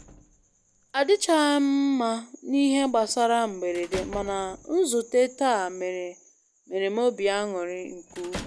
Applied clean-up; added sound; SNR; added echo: none; Squeak / Slam / Human group actions; 20 dB; none.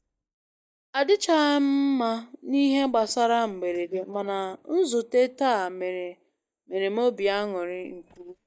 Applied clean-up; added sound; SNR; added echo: neural mask model DeepFilterNet 3.